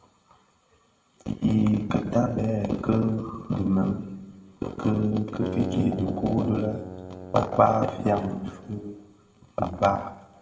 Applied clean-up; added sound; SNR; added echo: none; Keyboard (musical); 11 dB; reverberation time 1.2 s.